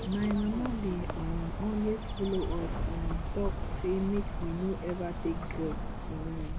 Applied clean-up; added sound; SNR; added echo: none; Bird; 1 dB; none.